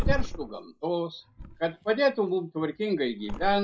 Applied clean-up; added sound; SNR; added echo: classical method log-MMSE.